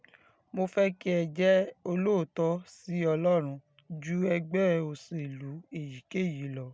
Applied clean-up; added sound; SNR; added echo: none; none; none; none.